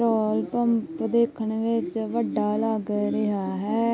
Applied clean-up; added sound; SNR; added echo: none; none; none; none.